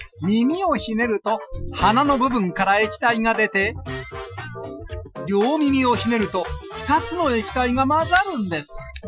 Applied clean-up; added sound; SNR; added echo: classical method Wiener filter.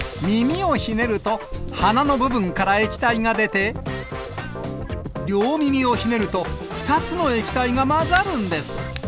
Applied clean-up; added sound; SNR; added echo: none; Hands; 17 dB; none.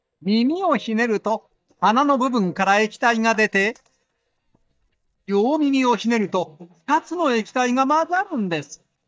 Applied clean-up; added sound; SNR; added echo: neural mask model DeepFilterNet 3.